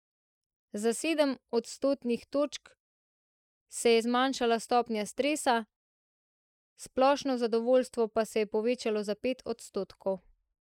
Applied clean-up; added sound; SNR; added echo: neural mask model Resemble Enhance denoiser.